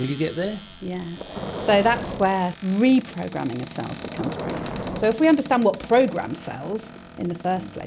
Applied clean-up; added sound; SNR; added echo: none; Cupboard open or close + Boom; 10 dB; none.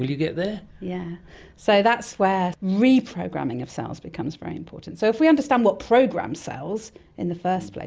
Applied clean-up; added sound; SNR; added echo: none; none; none; none.